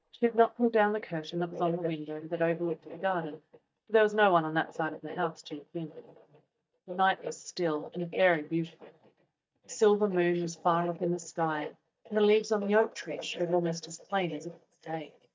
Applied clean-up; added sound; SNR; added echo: neural mask model DeepFilterNet 3.